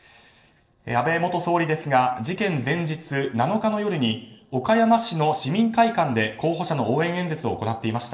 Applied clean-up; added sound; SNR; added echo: neural separator model SepFormer DNS4.